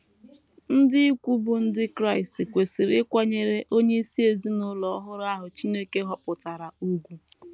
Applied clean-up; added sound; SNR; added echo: none; none; none; none.